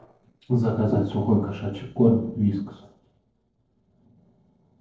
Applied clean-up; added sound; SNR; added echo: neural separator model SepFormer DNS4.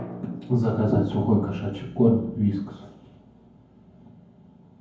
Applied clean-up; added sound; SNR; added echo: none; Drum; 20 dB; reverberation time 0.9 s.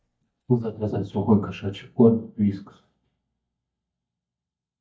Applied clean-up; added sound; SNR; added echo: neural mask model DeepFilterNet 3.